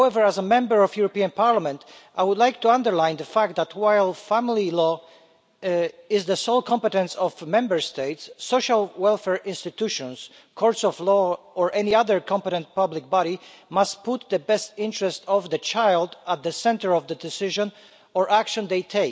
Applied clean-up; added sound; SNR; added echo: none; none; none; none.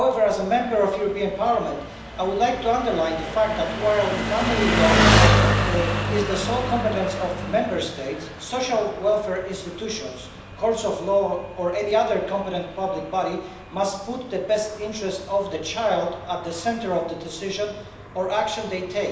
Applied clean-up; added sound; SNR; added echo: none; Engine; 2 dB; reverberation time 0.9 s.